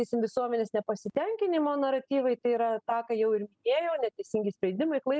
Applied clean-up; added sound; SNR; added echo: none; none; none; none.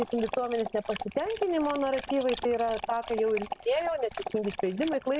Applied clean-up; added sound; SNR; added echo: none; Dog; 11 dB; none.